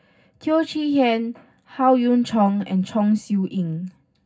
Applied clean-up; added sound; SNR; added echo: none; none; none; reverberation time 0.4 s.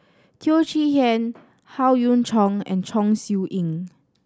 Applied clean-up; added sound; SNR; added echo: none; none; none; none.